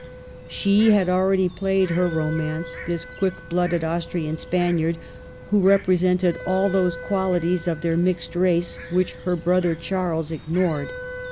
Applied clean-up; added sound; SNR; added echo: none; Wind instrument, woodwind instrument + Bird; 14 dB; none.